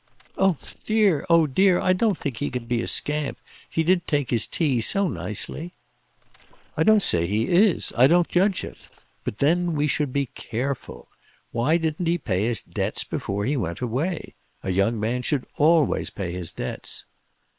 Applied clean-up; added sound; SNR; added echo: neural separator model SepFormer WHAM!.